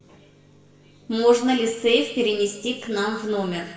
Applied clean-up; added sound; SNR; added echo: none; none; none; reverberation time 0.9 s.